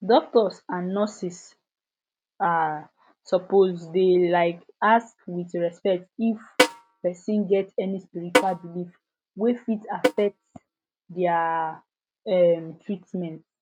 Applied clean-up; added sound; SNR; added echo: neural mask model RNNoise.